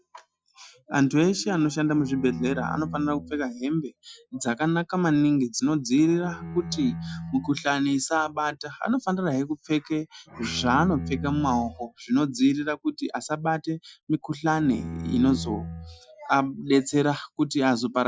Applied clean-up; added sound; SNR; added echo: classical method Wiener filter.